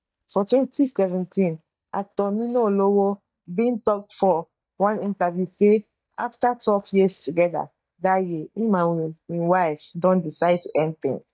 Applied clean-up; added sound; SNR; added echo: neural mask model DeepFilterNet 3.